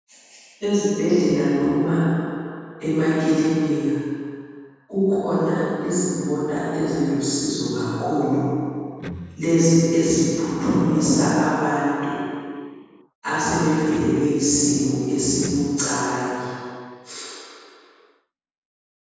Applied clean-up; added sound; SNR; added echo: none; Electric guitar; 17 dB; reverberation time 2.1 s.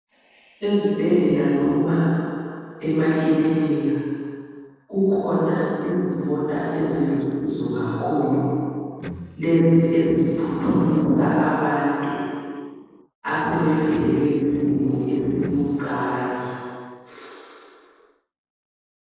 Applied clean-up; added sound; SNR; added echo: neural separator model SepFormer DNS4.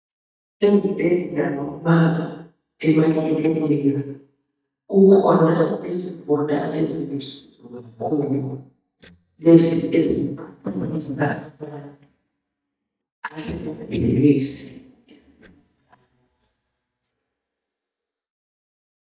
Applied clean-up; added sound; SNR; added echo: neural mask model DeepFilterNet 3.